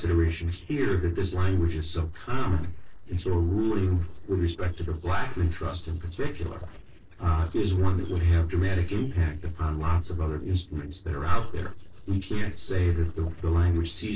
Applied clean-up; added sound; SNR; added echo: neural separator model SepFormer DNS4.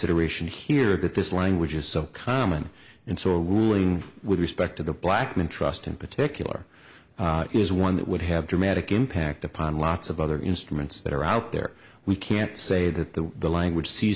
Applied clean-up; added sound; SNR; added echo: none; none; none; none.